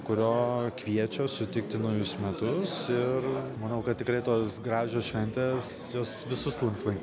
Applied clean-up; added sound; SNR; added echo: none; none; none; none.